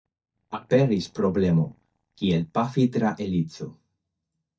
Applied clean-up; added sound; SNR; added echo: neural mask model DeepFilterNet 3.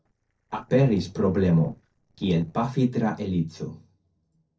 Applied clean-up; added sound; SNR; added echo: neural separator model SepFormer DNS4.